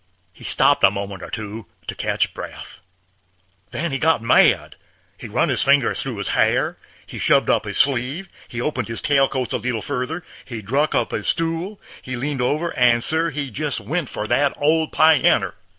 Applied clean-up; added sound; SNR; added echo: none; none; none; none.